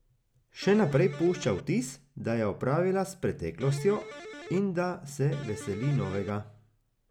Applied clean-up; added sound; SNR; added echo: none; Electric guitar; 13 dB; none.